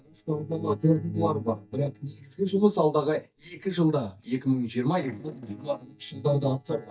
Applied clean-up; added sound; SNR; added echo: neural mask model DeepFilterNet 3.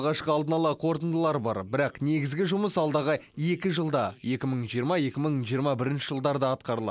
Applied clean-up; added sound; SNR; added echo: none; none; none; none.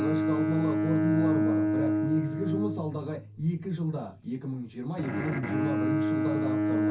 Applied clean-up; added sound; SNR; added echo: none; Bowed string instrument; -4 dB; reverberation time 0.3 s.